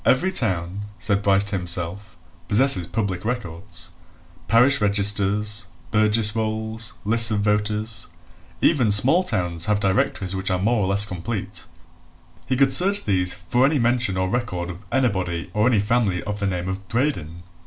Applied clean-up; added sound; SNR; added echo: none; none; none; none.